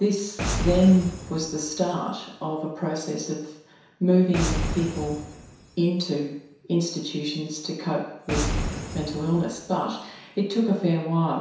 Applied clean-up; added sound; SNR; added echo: none; Boom; 8 dB; reverberation time 0.7 s.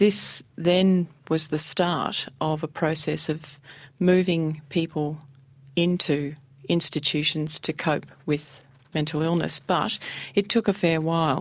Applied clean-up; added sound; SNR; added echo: none; none; none; none.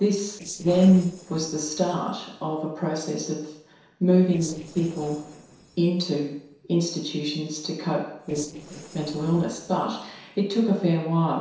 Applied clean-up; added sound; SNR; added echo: neural separator model SepFormer DNS4.